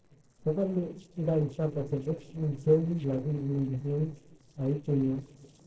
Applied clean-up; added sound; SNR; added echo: neural separator model SepFormer DNS4.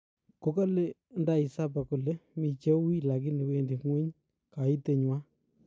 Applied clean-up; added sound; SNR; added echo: none; none; none; none.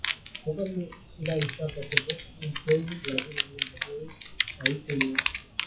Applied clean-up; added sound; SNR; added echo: classical method WPE with log-MMSE.